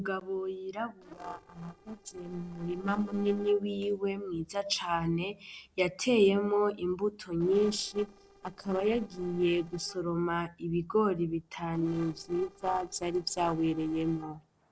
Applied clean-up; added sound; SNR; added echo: neural separator model SepFormer DNS4.